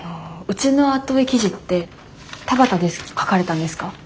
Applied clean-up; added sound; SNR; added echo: none; none; none; none.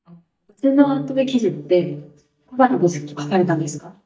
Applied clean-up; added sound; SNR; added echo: neural mask model DeepFilterNet 3.